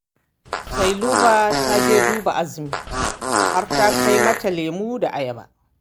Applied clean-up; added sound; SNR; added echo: none; Fart; -1 dB; none.